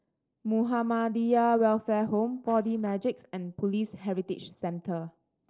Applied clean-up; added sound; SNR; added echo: neural separator model SepFormer DNS4.